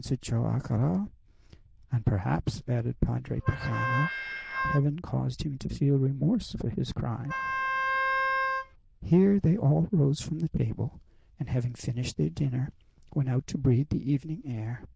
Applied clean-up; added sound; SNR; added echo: neural diffusion model UNIVERSE++.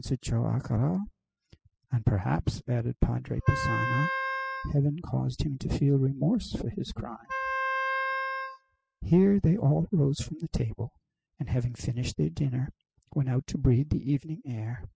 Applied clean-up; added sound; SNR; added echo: classical method spectral subtraction.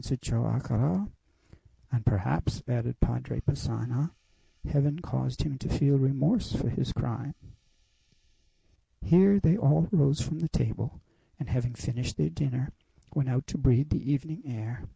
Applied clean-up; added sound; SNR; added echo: neural mask model Resemble Enhance denoiser.